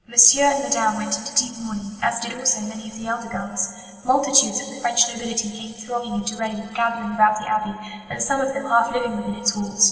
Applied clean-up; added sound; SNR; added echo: none; none; none; reverberation time 2.9 s.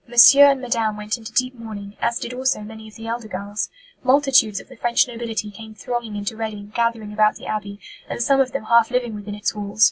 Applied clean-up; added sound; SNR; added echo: none; none; none; none.